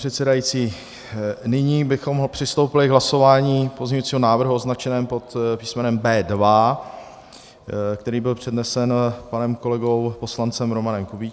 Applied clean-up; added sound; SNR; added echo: none; none; none; none.